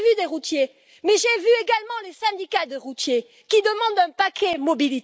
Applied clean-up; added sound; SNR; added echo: none; none; none; none.